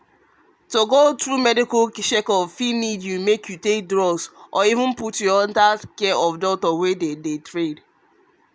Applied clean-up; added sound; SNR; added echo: none; none; none; none.